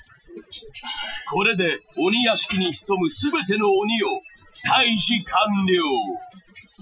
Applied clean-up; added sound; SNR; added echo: classical method Wiener filter.